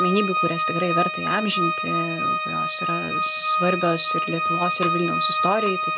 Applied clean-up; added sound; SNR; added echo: none; Organ; -2 dB; none.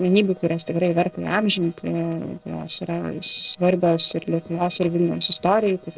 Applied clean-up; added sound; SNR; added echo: neural separator model SepFormer DNS4.